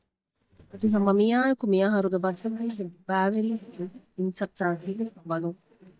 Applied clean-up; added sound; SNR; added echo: neural mask model DeepFilterNet 3.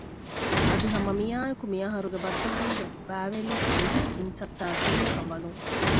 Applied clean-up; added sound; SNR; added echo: none; Sliding door; -5 dB; none.